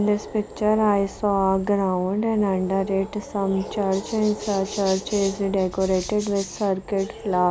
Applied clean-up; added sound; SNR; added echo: none; Animal; 15 dB; none.